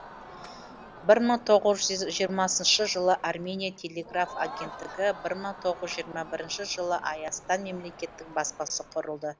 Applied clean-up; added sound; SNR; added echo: none; Crowd; 17 dB; none.